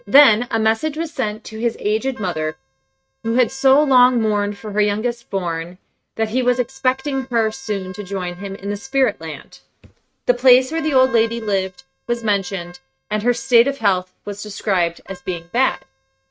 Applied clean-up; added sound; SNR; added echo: neural mask model RNNoise.